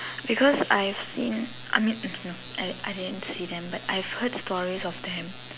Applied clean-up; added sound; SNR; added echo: none; none; none; none.